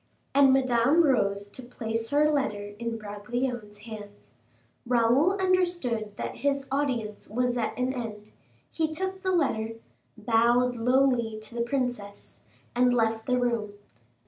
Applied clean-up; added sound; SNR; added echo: none; none; none; none.